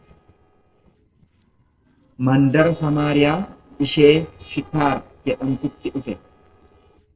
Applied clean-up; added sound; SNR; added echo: neural separator model SepFormer DNS4.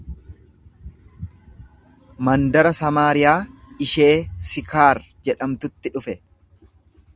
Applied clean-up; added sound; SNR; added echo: none; none; none; none.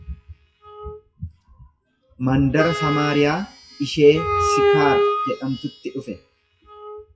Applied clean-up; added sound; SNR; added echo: classical method WPE with log-MMSE.